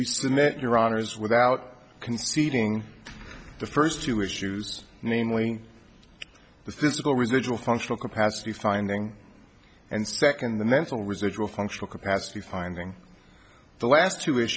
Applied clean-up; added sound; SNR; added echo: none; none; none; none.